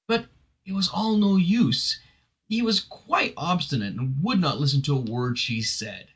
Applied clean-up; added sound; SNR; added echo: none; none; none; none.